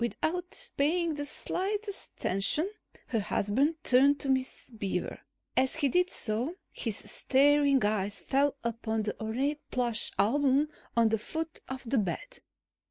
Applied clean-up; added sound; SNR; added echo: neural mask model Resemble Enhance denoiser.